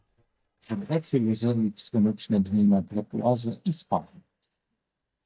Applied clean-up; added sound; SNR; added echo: neural mask model DeepFilterNet 3.